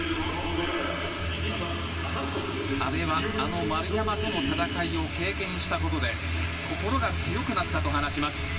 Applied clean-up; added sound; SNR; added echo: none; Traffic noise, roadway noise; 15 dB; reverberation time 2.3 s.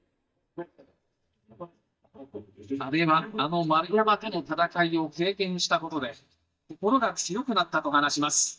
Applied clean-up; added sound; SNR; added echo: neural mask model DeepFilterNet 3.